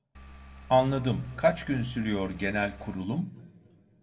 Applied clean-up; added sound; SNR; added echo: none; Engine; 17 dB; reverberation time 1.4 s.